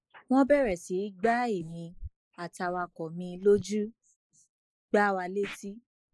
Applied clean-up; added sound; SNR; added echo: neural mask model Resemble Enhance denoiser.